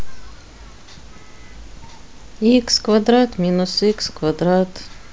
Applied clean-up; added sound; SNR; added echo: none; none; none; none.